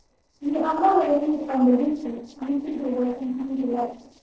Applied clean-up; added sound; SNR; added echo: neural separator model SepFormer DNS4.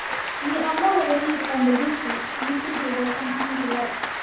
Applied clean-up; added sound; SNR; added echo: none; Applause; 3 dB; reverberation time 0.7 s.